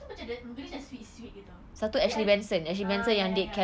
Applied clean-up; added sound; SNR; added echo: none; none; none; none.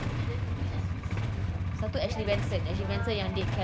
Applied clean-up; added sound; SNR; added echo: none; Idling / Engine starting / Motorcycle / Accelerating, revving, vroom; -5 dB; none.